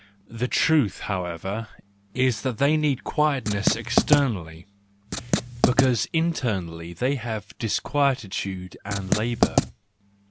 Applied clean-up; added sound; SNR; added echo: none; Writing; -1 dB; none.